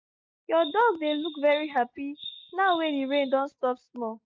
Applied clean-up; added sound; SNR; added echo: neural mask model RNNoise.